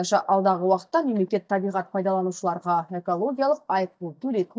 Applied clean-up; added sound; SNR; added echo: neural mask model DeepFilterNet 3.